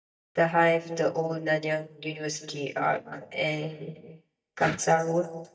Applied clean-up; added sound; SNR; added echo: neural mask model DeepFilterNet 3.